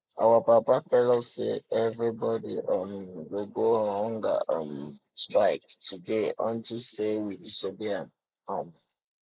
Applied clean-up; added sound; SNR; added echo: neural mask model Resemble Enhance denoiser.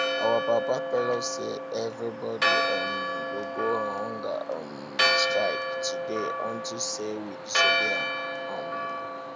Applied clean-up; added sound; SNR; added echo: none; Church bell; -3 dB; none.